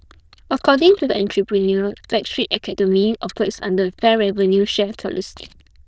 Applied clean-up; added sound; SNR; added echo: neural diffusion model UNIVERSE++.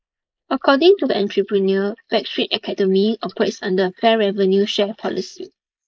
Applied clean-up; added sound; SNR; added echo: neural mask model Resemble Enhance denoiser.